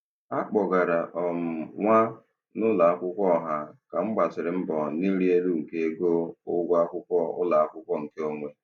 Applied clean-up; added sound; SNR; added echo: none; none; none; none.